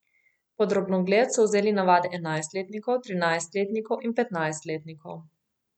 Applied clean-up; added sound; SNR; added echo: none; none; none; none.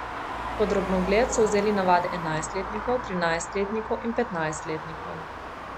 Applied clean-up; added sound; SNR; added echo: none; Traffic noise, roadway noise; 7 dB; none.